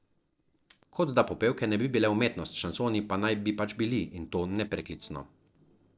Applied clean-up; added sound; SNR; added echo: neural separator model SepFormer DNS4.